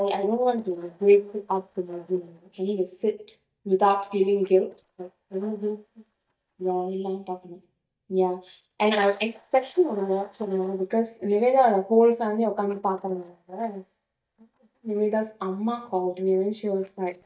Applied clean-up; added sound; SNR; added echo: neural mask model DeepFilterNet 3.